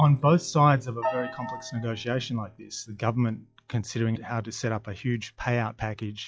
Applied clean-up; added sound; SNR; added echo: classical method log-MMSE.